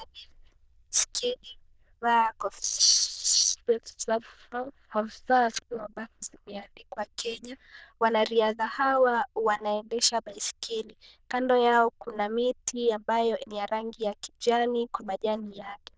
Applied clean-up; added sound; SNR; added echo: neural diffusion model UNIVERSE++.